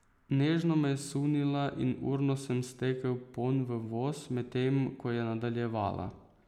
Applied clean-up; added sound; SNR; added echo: none; none; none; none.